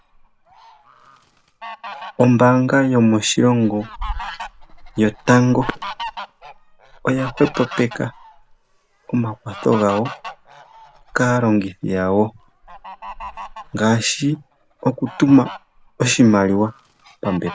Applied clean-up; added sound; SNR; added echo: none; Fowl; 15 dB; none.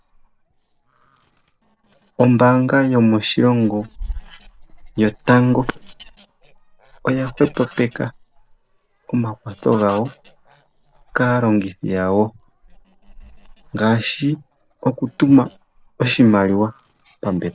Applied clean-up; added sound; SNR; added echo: neural separator model SepFormer DNS4.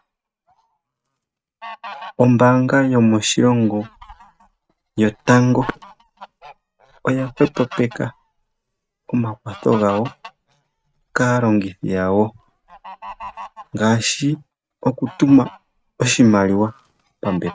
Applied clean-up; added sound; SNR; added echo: neural mask model RNNoise.